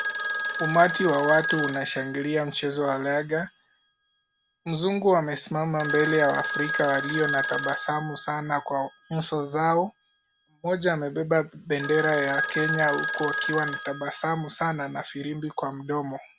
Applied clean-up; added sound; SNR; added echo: none; Telephone; -1 dB; none.